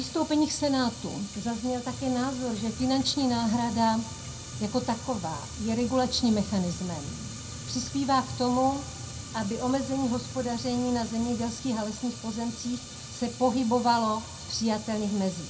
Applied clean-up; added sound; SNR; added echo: none; Fire; 11 dB; reverberation time 0.2 s.